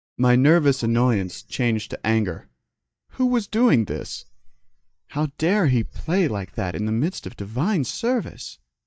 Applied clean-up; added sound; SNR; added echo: neural mask model DeepFilterNet 3.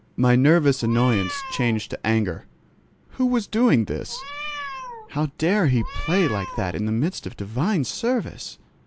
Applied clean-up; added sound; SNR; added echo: none; Meow; 11 dB; none.